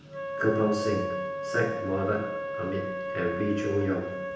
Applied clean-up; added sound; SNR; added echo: none; Wind instrument, woodwind instrument; 4 dB; reverberation time 0.9 s.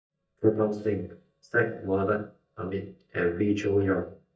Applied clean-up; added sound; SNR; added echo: neural mask model DeepFilterNet 3.